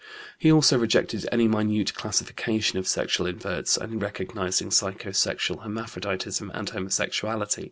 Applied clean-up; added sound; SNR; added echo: none; none; none; none.